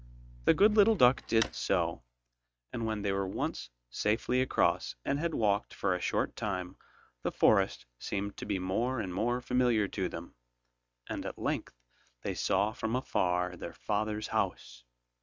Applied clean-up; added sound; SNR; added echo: neural mask model RNNoise.